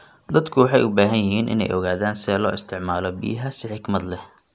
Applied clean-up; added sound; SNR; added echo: none; none; none; none.